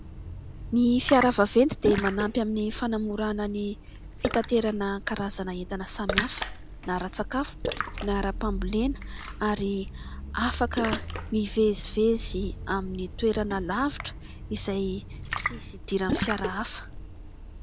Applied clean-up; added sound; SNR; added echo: none; Splash, splatter; 6 dB; none.